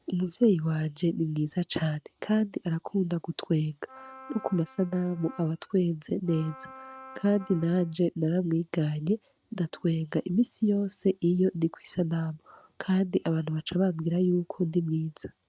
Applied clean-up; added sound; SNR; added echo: neural mask model RNNoise.